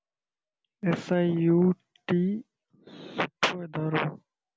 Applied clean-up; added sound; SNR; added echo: none; none; none; none.